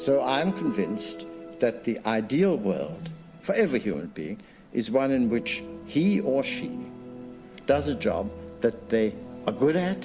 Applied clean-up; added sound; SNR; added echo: none; none; none; none.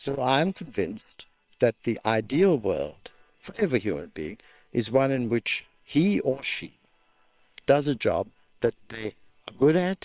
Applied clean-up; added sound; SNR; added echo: neural separator model SepFormer WHAM!.